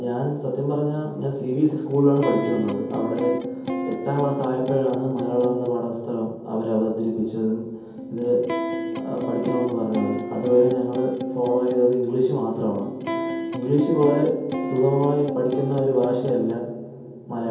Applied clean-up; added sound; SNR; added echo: none; Electric guitar; 6 dB; reverberation time 0.7 s.